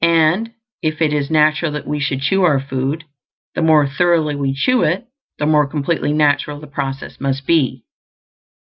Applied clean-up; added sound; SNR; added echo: none; none; none; none.